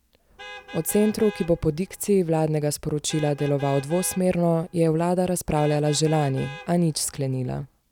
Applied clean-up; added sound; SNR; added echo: none; Vehicle horn, car horn, honking; 20 dB; none.